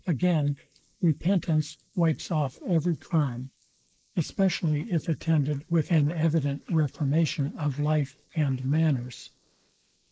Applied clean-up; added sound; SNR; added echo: neural mask model Resemble Enhance denoiser.